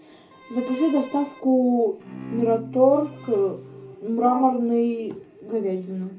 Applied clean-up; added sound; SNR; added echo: none; Bowed string instrument; 16 dB; reverberation time 0.4 s.